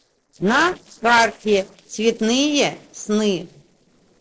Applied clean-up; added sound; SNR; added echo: neural separator model SepFormer DNS4.